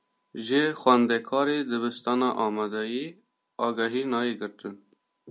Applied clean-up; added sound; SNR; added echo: none; none; none; none.